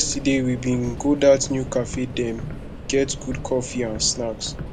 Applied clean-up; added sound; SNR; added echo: none; Subway, metro, underground; 10 dB; none.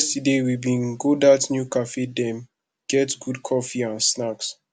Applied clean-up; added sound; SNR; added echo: none; none; none; none.